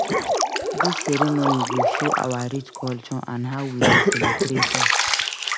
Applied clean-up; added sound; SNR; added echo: none; Cough + Drip; -5 dB; none.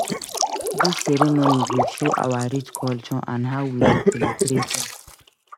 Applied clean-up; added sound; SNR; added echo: neural mask model RNNoise.